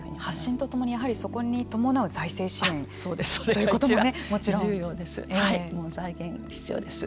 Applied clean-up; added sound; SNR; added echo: none; none; none; none.